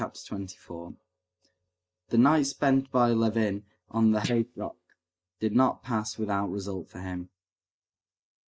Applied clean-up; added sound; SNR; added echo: neural mask model DeepFilterNet 3.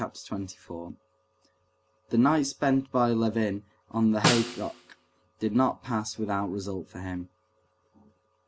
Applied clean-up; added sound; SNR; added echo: none; Snare drum; 2 dB; none.